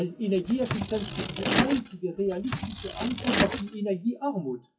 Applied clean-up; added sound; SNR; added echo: classical method WPE with log-MMSE.